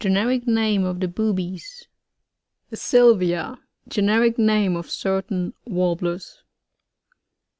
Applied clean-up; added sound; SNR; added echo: none; none; none; none.